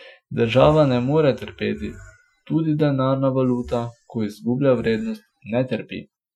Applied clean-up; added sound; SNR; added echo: classical method Wiener filter.